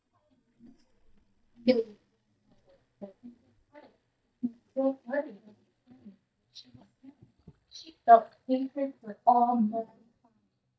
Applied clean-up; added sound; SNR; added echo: neural mask model DeepFilterNet 3.